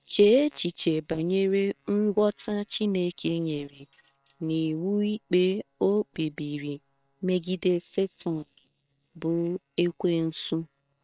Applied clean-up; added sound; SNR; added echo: neural separator model SepFormer WHAM!.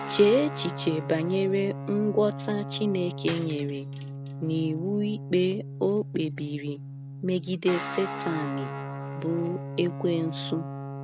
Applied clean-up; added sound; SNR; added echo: none; Guitar + Cutlery, silverware; 8 dB; none.